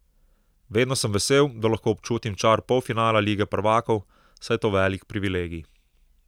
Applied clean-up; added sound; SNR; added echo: none; none; none; none.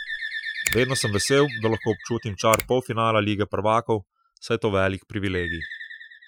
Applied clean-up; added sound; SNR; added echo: classical method Wiener filter.